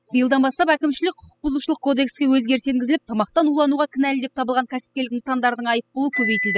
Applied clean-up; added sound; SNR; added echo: classical method spectral subtraction.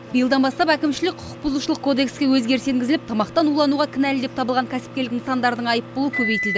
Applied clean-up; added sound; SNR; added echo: none; Microwave oven; 12 dB; none.